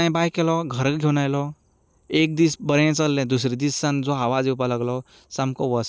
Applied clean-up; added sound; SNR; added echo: none; none; none; none.